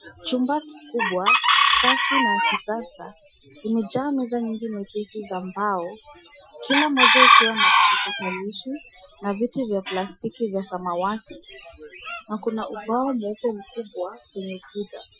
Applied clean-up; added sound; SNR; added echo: classical method Wiener filter.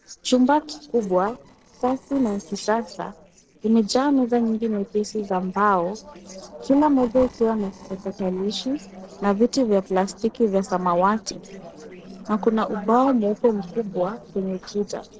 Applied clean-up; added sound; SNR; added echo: neural separator model SepFormer DNS4.